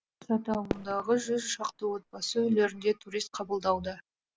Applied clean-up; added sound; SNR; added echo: none; Fireworks; 13 dB; none.